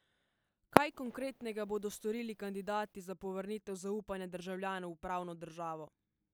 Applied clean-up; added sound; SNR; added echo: none; Fireworks; -4 dB; none.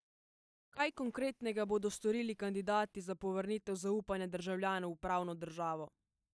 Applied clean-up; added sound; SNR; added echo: neural mask model DeepFilterNet 3.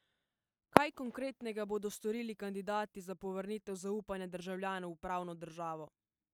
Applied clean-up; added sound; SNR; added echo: neural mask model RNNoise.